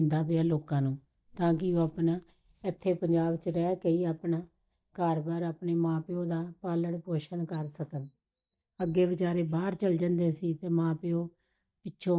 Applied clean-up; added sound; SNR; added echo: neural mask model DeepFilterNet 3.